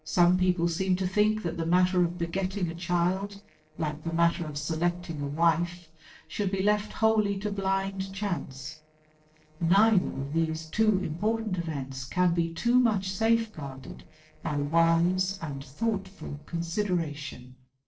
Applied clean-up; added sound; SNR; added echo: neural separator model SepFormer DNS4.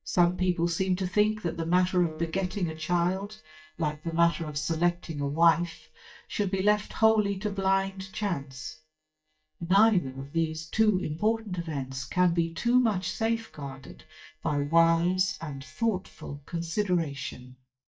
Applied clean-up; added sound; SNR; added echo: neural mask model DeepFilterNet 3.